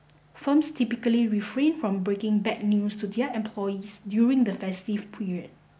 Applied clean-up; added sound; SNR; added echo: none; none; none; none.